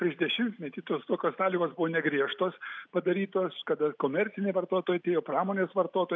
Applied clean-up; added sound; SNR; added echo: none; none; none; none.